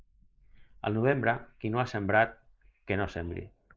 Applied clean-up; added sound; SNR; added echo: neural mask model Resemble Enhance denoiser.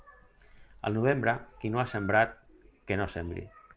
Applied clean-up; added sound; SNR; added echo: none; Wind instrument, woodwind instrument; 17 dB; none.